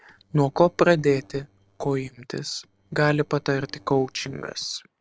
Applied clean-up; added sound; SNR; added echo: neural separator model SepFormer DNS4.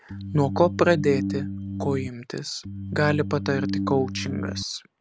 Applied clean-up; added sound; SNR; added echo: none; Organ; 4 dB; none.